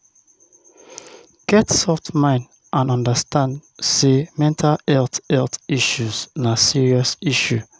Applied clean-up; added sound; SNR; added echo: none; none; none; none.